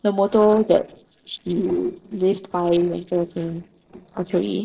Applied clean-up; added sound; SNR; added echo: neural separator model SepFormer DNS4.